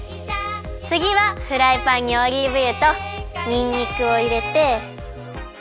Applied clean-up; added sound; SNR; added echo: none; none; none; none.